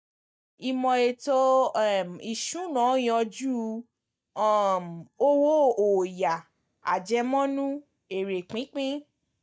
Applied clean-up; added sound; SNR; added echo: neural mask model DeepFilterNet 3.